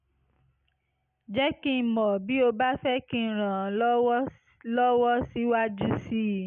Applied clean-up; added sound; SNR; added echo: none; none; none; none.